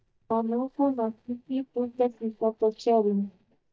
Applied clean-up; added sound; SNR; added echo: neural mask model DeepFilterNet 3.